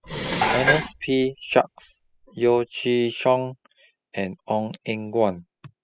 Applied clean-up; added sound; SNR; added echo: classical method spectral subtraction.